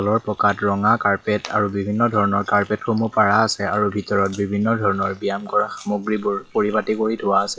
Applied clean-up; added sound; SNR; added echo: classical method log-MMSE.